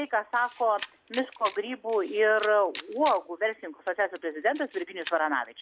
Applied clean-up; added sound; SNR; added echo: none; Camera; 16 dB; none.